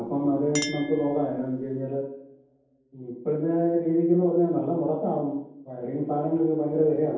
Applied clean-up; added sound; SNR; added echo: none; Chink, clink; 19 dB; reverberation time 0.9 s.